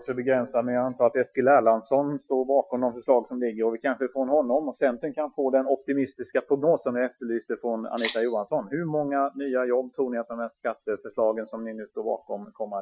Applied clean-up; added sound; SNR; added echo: classical method Wiener filter.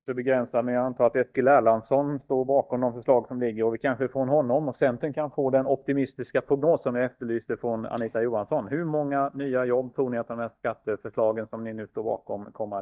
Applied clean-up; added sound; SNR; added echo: neural mask model DeepFilterNet 3.